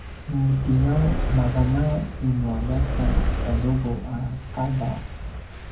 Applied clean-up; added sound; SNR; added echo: none; Fire; 2 dB; reverberation time 0.3 s.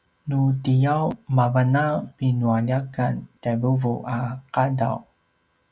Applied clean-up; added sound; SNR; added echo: none; none; none; none.